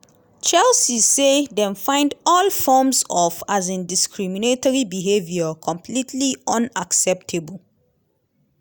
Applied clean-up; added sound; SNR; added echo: none; none; none; none.